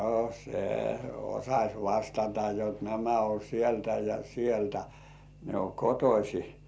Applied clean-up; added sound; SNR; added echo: none; none; none; none.